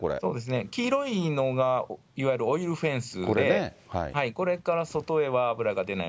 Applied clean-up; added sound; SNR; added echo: none; none; none; none.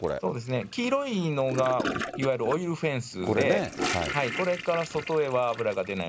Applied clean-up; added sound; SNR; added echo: none; Toilet flush / Gurgling; 9 dB; none.